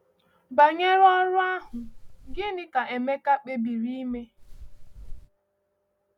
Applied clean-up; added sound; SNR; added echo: none; Wind; 13 dB; none.